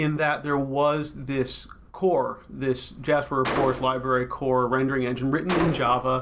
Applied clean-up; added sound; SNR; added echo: none; Gunshot, gunfire; 11 dB; none.